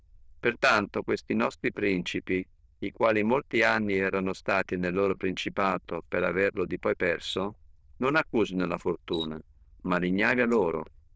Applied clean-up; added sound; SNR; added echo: neural diffusion model UNIVERSE++.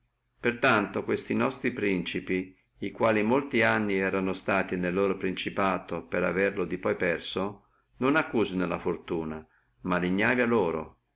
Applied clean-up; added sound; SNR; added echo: none; none; none; none.